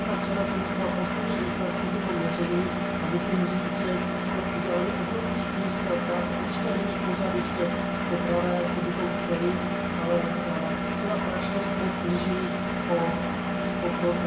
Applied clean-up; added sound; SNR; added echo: none; Engine; -3 dB; reverberation time 0.8 s.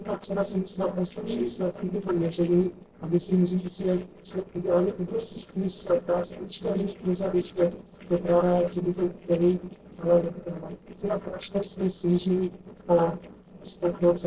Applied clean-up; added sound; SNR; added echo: neural separator model SepFormer DNS4.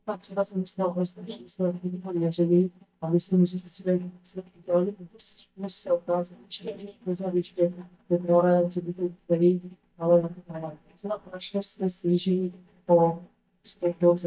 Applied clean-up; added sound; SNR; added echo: neural mask model DeepFilterNet 3.